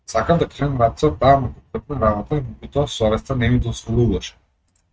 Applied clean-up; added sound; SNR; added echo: neural mask model RNNoise.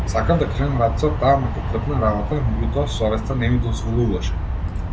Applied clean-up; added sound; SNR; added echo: none; Aircraft; 2 dB; none.